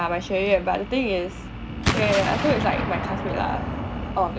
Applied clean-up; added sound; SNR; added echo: none; Explosion; 4 dB; none.